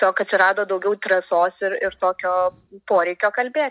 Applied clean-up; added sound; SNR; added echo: none; none; none; none.